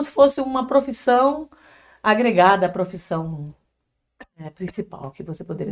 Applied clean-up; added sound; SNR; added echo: neural mask model RNNoise.